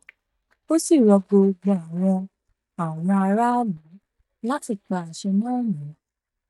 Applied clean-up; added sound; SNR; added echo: neural mask model DeepFilterNet 3.